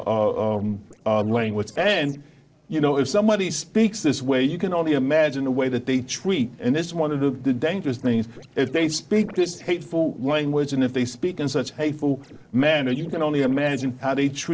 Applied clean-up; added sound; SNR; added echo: neural separator model SepFormer DNS4.